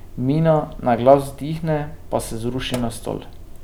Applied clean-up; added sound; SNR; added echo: none; Sink (filling or washing); 13 dB; none.